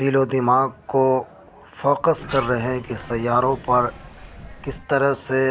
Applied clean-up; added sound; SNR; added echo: none; Sliding door; 18 dB; none.